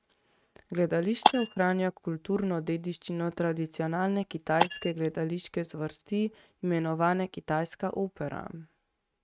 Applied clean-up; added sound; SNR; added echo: neural mask model RNNoise.